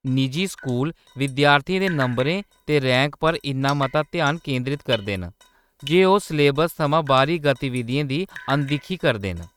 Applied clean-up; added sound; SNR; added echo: neural mask model RNNoise.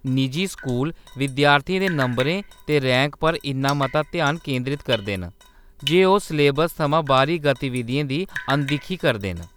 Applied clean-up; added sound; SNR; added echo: none; Drip; 17 dB; none.